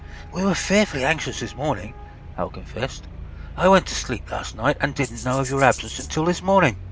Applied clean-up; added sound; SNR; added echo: none; Rattle (instrument) + Traffic noise, roadway noise; 13 dB; none.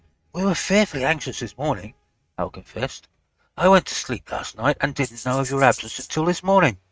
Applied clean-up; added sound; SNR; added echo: neural mask model RNNoise.